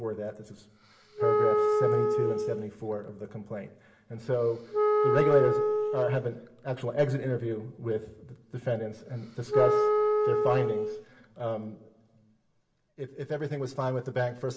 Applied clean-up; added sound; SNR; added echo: none; Wind instrument, woodwind instrument; -4 dB; reverberation time 0.7 s.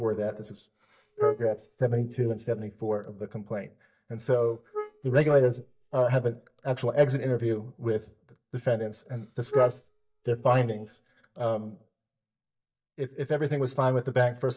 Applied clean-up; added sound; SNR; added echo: neural mask model DeepFilterNet 3.